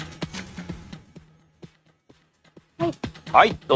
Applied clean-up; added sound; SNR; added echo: neural mask model RNNoise.